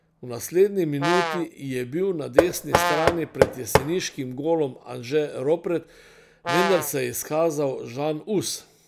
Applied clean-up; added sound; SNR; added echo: none; Brass instrument + Knock; -1 dB; none.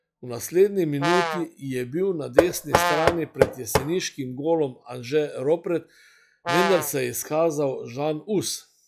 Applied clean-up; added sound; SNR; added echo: classical method log-MMSE.